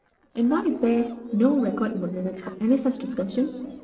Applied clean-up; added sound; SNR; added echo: neural separator model SepFormer DNS4.